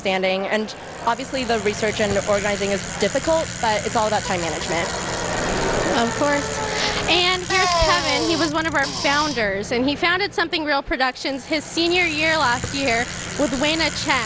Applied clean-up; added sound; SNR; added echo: none; Bicycle; 7 dB; none.